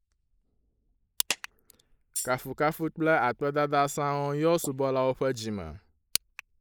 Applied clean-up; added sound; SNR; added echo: neural mask model Resemble Enhance denoiser.